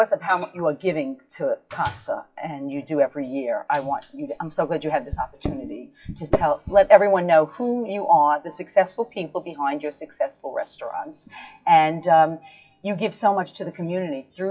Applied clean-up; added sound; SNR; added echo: classical method WPE with log-MMSE.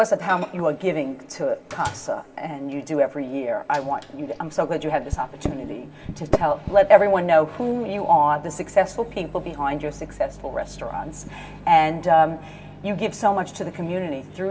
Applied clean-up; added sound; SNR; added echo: none; Microwave oven; 14 dB; reverberation time 0.3 s.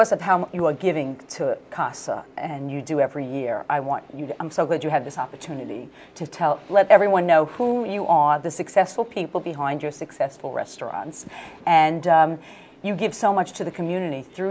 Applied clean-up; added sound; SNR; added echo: none; none; none; none.